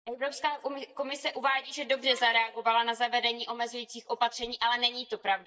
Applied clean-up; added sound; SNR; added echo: neural mask model DeepFilterNet 3.